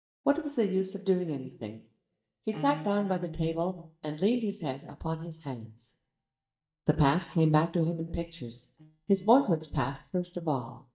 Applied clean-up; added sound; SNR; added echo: neural mask model DeepFilterNet 3.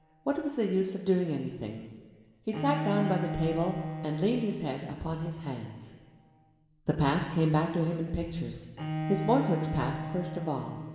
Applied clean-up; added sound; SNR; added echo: none; Bowed string instrument; 7 dB; reverberation time 1.9 s.